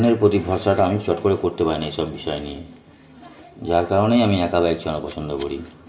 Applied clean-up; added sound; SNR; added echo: none; none; none; reverberation time 2.8 s.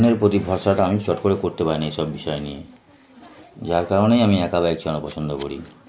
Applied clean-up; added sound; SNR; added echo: none; none; none; none.